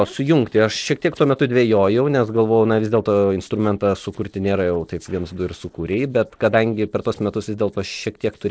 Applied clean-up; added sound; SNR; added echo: neural separator model SepFormer DNS4.